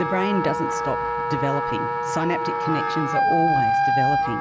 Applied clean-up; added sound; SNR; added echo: none; Wind instrument, woodwind instrument; -4 dB; none.